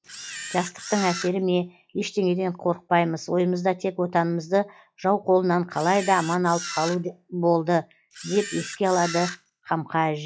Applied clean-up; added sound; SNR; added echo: classical method log-MMSE.